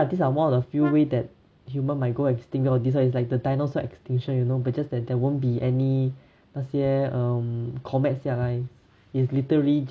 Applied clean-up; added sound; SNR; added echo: none; Brass instrument; 17 dB; none.